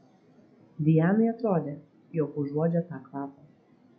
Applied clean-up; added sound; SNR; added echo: classical method log-MMSE.